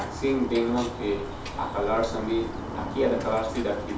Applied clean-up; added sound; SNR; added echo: none; Bird; 7 dB; reverberation time 0.6 s.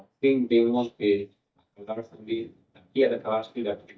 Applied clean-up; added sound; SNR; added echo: neural mask model DeepFilterNet 3.